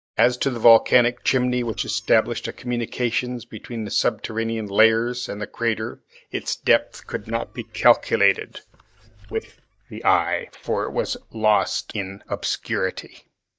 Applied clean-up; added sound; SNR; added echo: neural mask model DeepFilterNet 3.